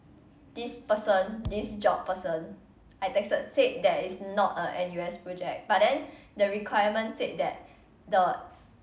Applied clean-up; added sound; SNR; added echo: none; Thump, thud; 13 dB; none.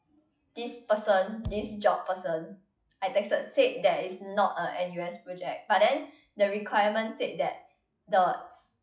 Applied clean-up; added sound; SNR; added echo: classical method log-MMSE.